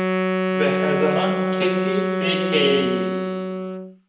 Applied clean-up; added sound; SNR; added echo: none; Wind instrument, woodwind instrument; -2 dB; reverberation time 1.0 s.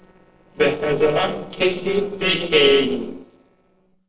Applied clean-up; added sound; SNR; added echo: neural separator model SepFormer DNS4.